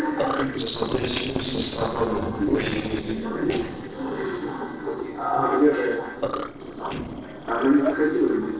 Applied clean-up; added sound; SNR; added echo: neural separator model SepFormer DNS4.